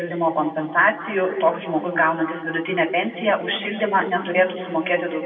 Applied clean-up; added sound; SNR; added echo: none; none; none; reverberation time 2.2 s.